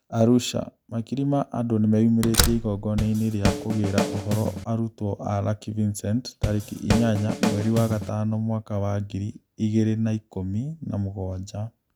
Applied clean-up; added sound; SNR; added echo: none; Drum kit + Slam; 2 dB; none.